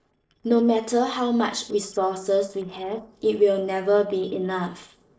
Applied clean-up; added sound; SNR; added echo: neural separator model SepFormer DNS4.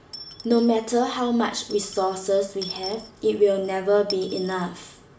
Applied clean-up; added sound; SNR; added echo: none; Coin (dropping) / Dishes, pots, and pans; 17 dB; reverberation time 0.4 s.